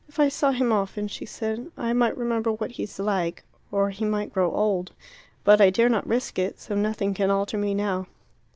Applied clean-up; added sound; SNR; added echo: none; none; none; none.